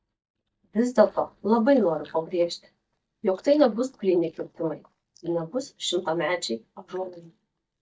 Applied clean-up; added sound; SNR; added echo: neural mask model DeepFilterNet 3.